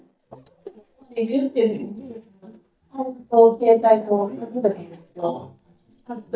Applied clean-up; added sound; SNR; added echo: neural mask model DeepFilterNet 3.